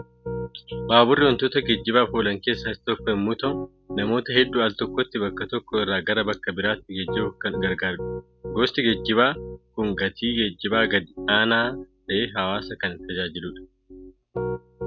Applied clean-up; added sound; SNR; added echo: none; Piano; 11 dB; none.